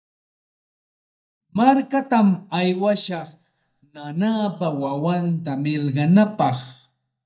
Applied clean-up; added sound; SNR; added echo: neural mask model DeepFilterNet 3.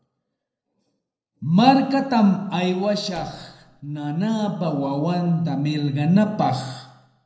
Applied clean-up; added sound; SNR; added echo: neural separator model SepFormer DNS4.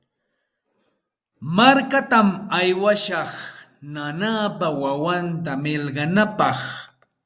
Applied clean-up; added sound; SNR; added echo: none; none; none; none.